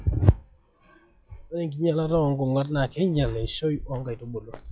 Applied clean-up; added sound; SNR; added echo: classical method log-MMSE.